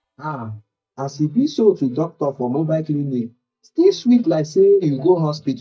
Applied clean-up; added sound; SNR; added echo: neural mask model DeepFilterNet 3.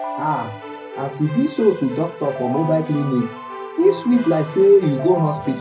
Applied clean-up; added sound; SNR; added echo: none; Keyboard (musical); 11 dB; reverberation time 0.4 s.